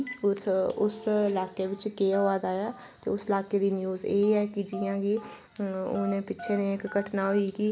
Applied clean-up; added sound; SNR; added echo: none; Telephone; 17 dB; none.